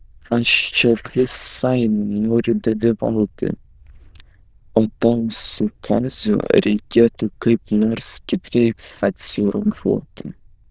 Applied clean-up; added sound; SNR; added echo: neural diffusion model UNIVERSE++.